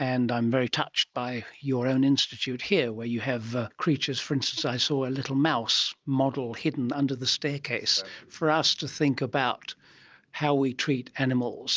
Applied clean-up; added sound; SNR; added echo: neural mask model Resemble Enhance denoiser.